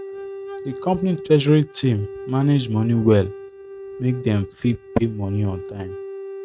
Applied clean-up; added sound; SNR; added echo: neural mask model RNNoise.